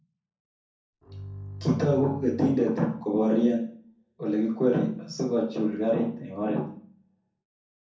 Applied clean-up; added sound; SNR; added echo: none; Bowed string instrument; 13 dB; reverberation time 0.6 s.